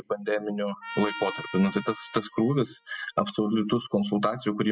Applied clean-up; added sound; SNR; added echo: classical method spectral subtraction.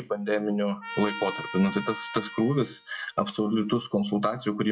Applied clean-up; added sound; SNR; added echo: classical method log-MMSE.